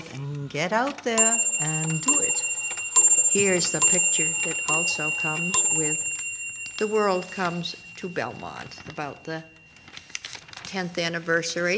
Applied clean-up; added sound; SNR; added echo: none; Clock; -4 dB; none.